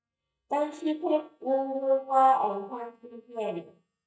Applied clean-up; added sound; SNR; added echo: neural mask model DeepFilterNet 3.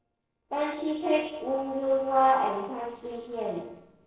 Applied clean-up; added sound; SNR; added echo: neural separator model SepFormer DNS4.